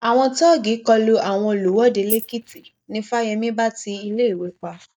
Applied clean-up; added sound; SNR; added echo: neural mask model DeepFilterNet 3.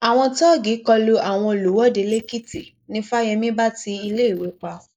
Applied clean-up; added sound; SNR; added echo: neural mask model Resemble Enhance denoiser.